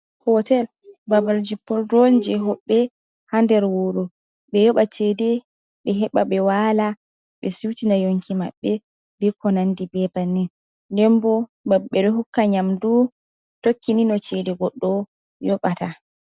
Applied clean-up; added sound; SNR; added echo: none; none; none; none.